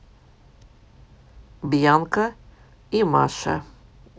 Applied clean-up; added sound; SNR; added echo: none; none; none; none.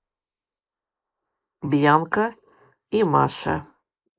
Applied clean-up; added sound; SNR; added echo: neural mask model Resemble Enhance denoiser.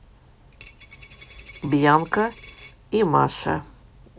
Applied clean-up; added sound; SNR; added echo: none; Coin (dropping); 17 dB; none.